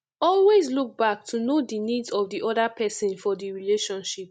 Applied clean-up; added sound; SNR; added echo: none; none; none; none.